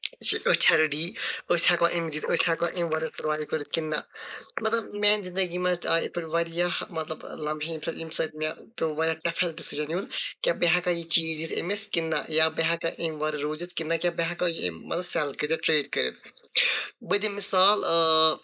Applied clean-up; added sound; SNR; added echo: neural mask model Resemble Enhance denoiser.